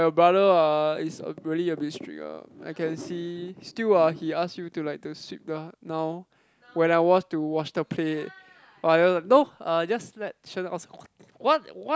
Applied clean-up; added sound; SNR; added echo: none; none; none; none.